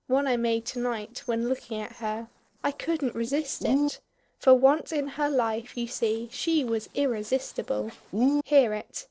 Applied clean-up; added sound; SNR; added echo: neural separator model SepFormer DNS4.